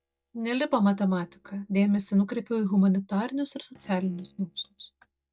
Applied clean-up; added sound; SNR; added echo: neural mask model DeepFilterNet 3.